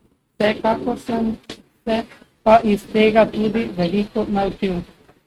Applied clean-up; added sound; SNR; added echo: neural mask model RNNoise.